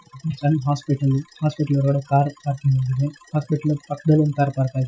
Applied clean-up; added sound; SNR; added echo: classical method Wiener filter.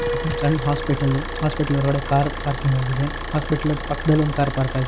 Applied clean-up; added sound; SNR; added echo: none; Piano + Idling / Car; 6 dB; none.